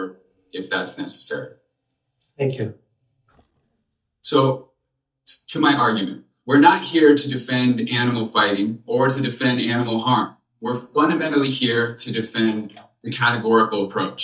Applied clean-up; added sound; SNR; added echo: neural mask model DeepFilterNet 3.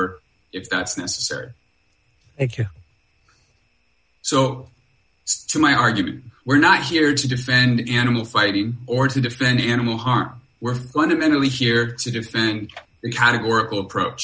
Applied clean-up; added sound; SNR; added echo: none; none; none; none.